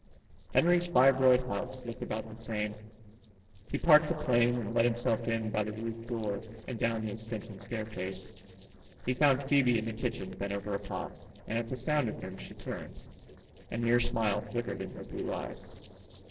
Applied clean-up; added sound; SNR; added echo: neural separator model SepFormer DNS4.